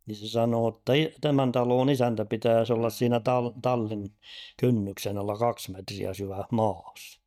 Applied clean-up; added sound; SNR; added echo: neural mask model DeepFilterNet 3.